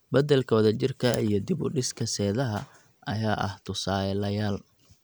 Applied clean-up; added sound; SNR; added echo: none; none; none; none.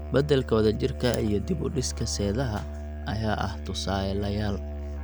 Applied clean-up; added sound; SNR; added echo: none; Musical instrument; 7 dB; none.